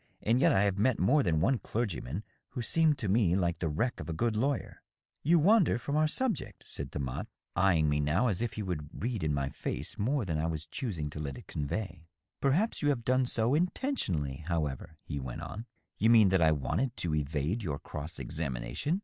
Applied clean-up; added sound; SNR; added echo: none; none; none; none.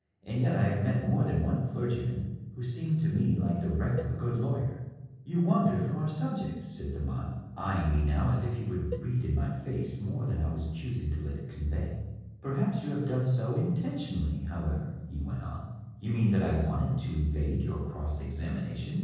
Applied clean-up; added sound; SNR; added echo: neural separator model SepFormer DNS4.